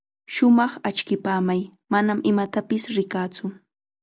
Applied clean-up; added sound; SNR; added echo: none; none; none; none.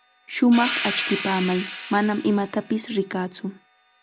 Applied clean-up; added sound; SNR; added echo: none; Hi-hat; 6 dB; none.